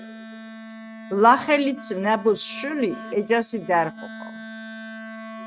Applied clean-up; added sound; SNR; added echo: neural mask model RNNoise.